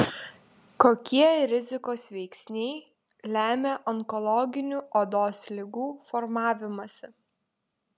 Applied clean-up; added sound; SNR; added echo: none; none; none; none.